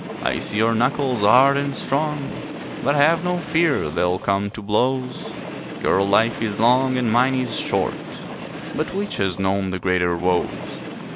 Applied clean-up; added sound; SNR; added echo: none; Train; 10 dB; none.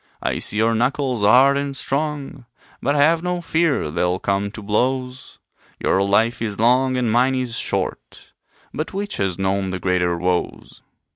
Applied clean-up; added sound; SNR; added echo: none; none; none; none.